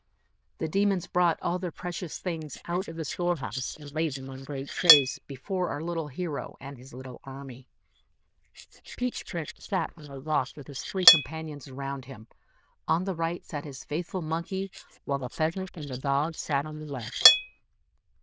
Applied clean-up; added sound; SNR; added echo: neural diffusion model UNIVERSE++.